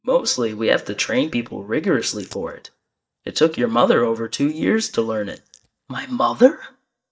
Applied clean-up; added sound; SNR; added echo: neural mask model DeepFilterNet 3.